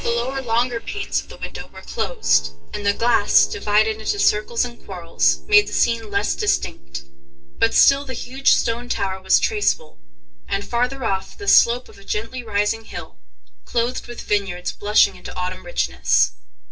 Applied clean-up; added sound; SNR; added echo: neural separator model SepFormer DNS4.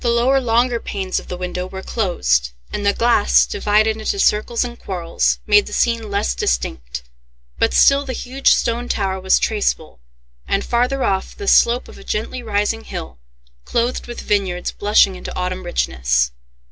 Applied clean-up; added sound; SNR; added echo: none; none; none; none.